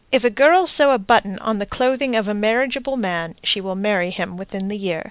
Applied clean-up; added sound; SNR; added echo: none; none; none; none.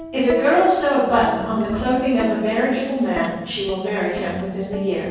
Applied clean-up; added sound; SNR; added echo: none; Plucked string instrument; 13 dB; reverberation time 1.3 s.